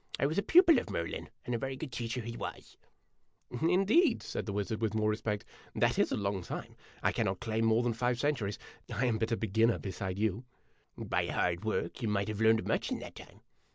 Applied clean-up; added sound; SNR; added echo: none; none; none; none.